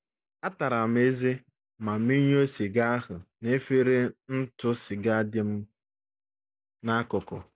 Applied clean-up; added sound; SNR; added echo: none; none; none; none.